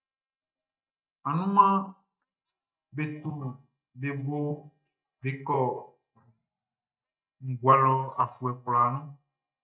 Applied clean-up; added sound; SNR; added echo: neural mask model DeepFilterNet 3.